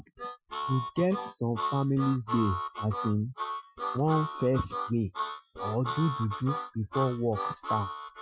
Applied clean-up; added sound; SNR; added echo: classical method Wiener filter.